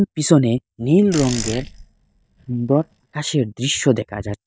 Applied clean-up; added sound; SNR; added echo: neural mask model DeepFilterNet 3.